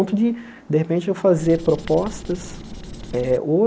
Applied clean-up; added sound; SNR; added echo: none; Writing; 13 dB; none.